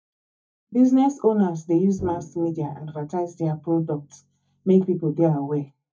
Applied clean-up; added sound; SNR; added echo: neural mask model DeepFilterNet 3.